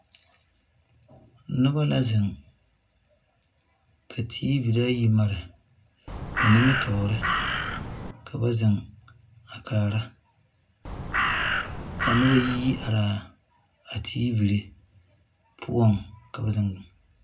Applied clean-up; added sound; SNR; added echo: none; Crow; 1 dB; reverberation time 0.3 s.